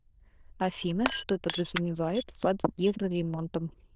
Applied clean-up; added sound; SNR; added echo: neural diffusion model UNIVERSE++.